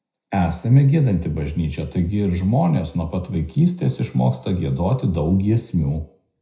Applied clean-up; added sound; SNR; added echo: none; none; none; reverberation time 0.5 s.